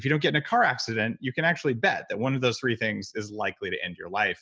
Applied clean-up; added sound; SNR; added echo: none; none; none; none.